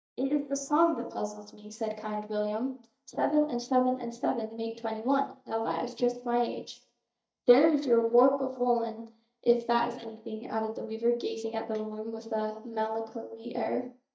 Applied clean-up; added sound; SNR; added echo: neural mask model DeepFilterNet 3.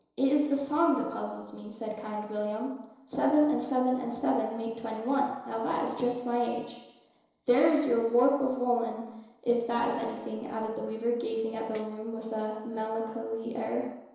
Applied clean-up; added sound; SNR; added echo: neural separator model SepFormer DNS4.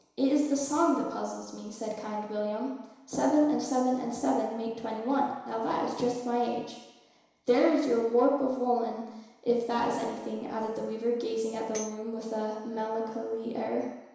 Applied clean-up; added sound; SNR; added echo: none; Tambourine; 18 dB; reverberation time 1.0 s.